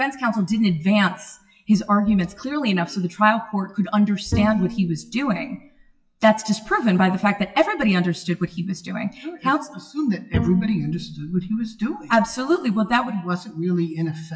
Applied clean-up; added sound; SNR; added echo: classical method WPE with log-MMSE.